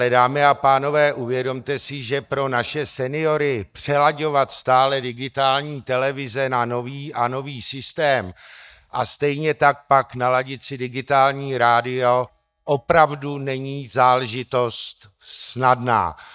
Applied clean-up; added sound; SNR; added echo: neural mask model DeepFilterNet 3.